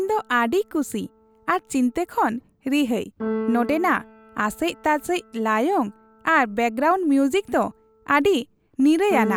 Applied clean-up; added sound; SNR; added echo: none; Keyboard (musical); 14 dB; none.